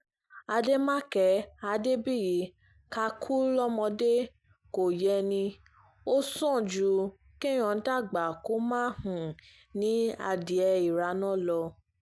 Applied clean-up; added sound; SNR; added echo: none; none; none; none.